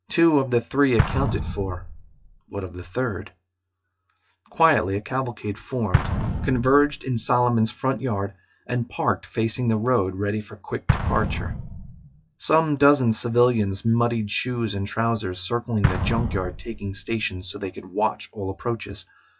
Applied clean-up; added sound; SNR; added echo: classical method WPE with log-MMSE.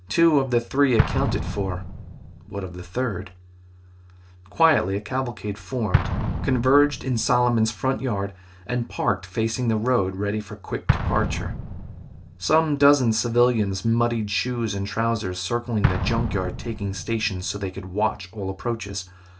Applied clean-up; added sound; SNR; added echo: none; Explosion; 7 dB; reverberation time 0.2 s.